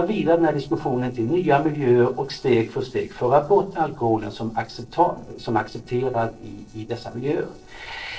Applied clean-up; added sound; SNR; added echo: neural separator model SepFormer DNS4.